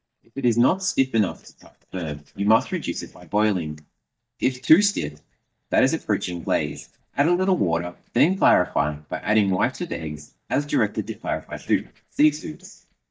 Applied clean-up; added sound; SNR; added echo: neural mask model DeepFilterNet 3.